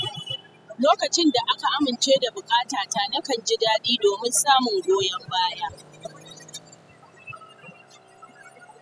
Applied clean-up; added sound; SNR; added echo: classical method spectral subtraction.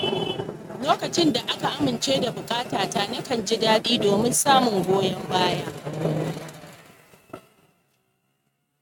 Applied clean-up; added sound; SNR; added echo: neural mask model RNNoise.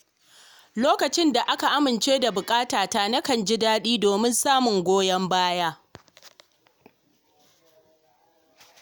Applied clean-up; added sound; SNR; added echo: none; none; none; none.